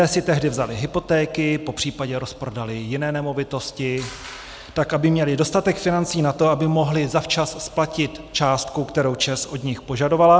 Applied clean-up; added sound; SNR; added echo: none; none; none; none.